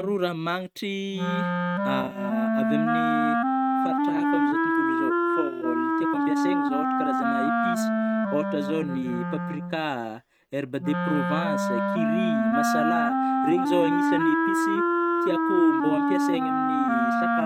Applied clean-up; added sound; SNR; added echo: neural mask model RNNoise.